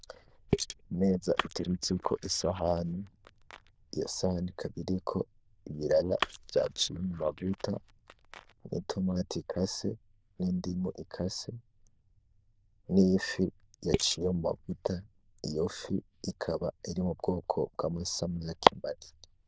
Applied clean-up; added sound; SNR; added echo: neural diffusion model UNIVERSE++.